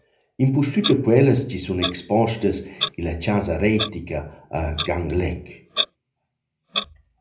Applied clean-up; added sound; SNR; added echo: none; Clock; 9 dB; reverberation time 0.5 s.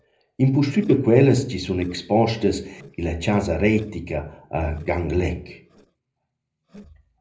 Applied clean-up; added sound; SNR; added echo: neural separator model SepFormer DNS4.